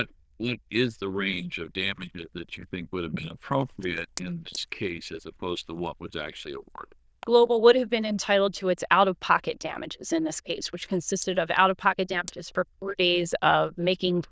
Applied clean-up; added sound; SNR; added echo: neural diffusion model UNIVERSE++.